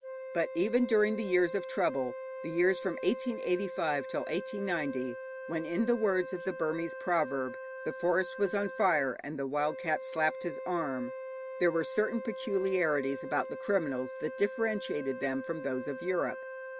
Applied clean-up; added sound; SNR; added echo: none; Wind instrument, woodwind instrument; 9 dB; none.